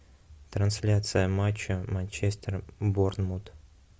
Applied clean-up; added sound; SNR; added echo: none; none; none; none.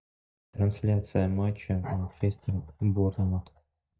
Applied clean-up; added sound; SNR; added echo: neural mask model DeepFilterNet 3.